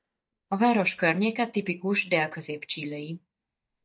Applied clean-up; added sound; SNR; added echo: neural mask model DeepFilterNet 3.